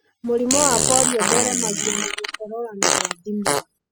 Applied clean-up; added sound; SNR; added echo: classical method spectral subtraction.